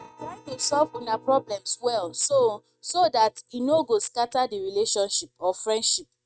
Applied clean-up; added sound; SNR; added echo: neural mask model RNNoise.